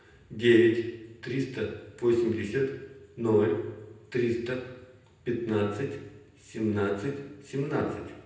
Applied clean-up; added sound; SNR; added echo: none; none; none; reverberation time 0.9 s.